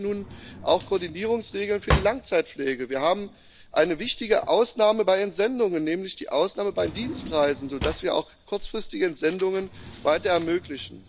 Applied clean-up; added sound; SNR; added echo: none; Drawer open or close; 11 dB; none.